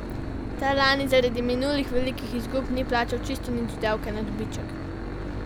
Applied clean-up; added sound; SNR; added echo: none; Engine / Boat, Water vehicle; 5 dB; none.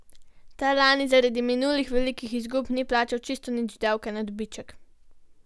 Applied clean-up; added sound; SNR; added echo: none; none; none; none.